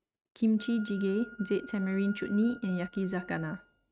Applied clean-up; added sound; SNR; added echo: neural mask model RNNoise.